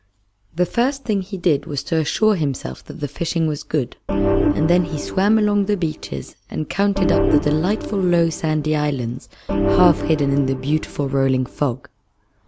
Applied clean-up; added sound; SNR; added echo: none; Organ; 2 dB; none.